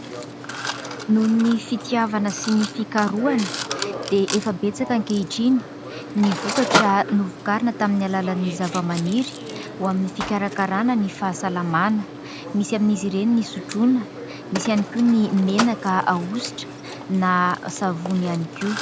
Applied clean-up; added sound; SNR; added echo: none; Mechanisms; 9 dB; none.